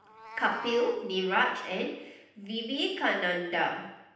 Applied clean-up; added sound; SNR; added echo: none; Meow; 18 dB; reverberation time 0.9 s.